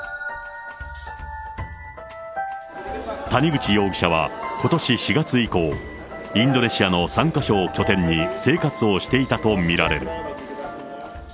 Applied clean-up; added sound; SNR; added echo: none; none; none; none.